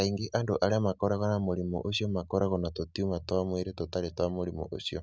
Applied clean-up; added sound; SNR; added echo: none; none; none; none.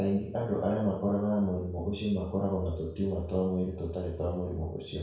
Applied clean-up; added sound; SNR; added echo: none; none; none; reverberation time 0.6 s.